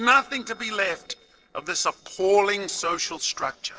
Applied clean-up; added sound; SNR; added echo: neural separator model SepFormer DNS4.